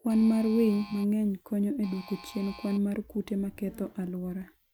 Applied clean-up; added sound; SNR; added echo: none; Alarm; 19 dB; none.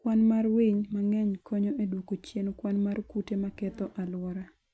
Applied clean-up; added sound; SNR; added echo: none; none; none; none.